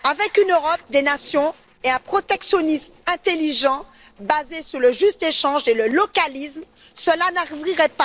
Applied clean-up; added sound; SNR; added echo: neural separator model SepFormer DNS4.